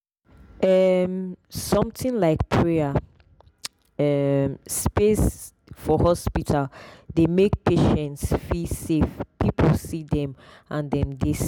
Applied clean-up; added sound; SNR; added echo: none; none; none; none.